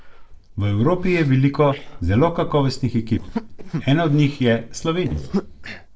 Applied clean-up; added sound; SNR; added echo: neural separator model SepFormer DNS4.